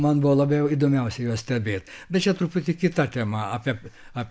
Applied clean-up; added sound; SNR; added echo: none; none; none; none.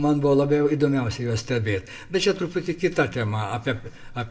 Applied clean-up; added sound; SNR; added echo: none; none; none; reverberation time 0.7 s.